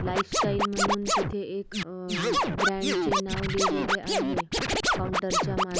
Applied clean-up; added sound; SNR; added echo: none; Scratching (performance technique); -5 dB; none.